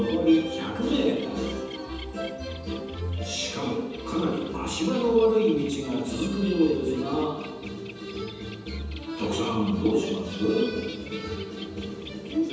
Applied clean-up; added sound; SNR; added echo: none; Bird; 19 dB; reverberation time 1.1 s.